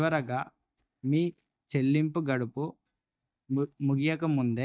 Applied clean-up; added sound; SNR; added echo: neural mask model DeepFilterNet 3.